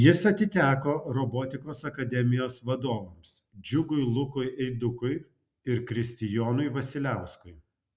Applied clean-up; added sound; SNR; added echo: none; none; none; none.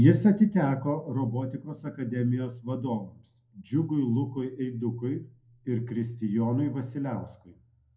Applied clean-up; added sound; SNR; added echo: none; none; none; reverberation time 0.2 s.